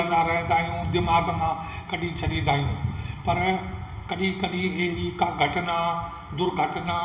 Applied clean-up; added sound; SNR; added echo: none; none; none; reverberation time 2.6 s.